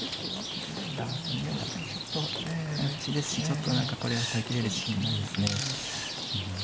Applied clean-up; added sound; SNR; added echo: none; Rain; 4 dB; none.